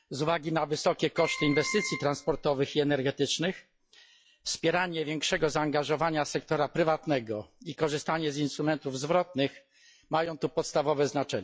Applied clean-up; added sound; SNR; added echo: classical method log-MMSE.